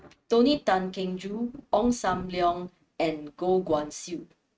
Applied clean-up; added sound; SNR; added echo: neural mask model RNNoise.